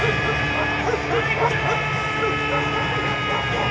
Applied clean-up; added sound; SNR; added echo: none; Bark; 5 dB; reverberation time 0.8 s.